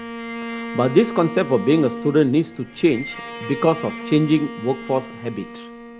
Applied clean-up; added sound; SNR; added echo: none; Bowed string instrument; 11 dB; none.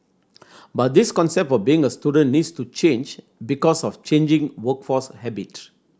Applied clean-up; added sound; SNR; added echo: none; none; none; none.